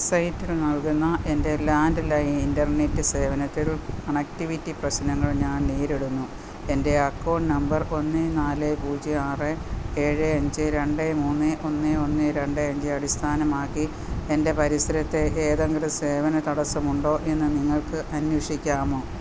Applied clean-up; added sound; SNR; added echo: none; none; none; none.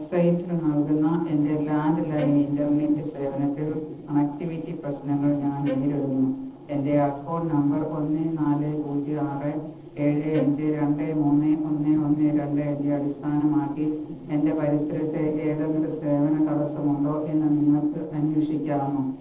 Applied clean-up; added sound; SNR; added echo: neural separator model SepFormer DNS4.